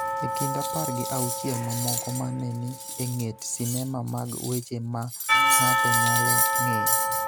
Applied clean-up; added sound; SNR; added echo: none; Church bell / Percussion + Cutlery, silverware; -5 dB; none.